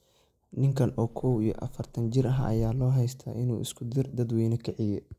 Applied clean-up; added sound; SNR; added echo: neural mask model Resemble Enhance denoiser.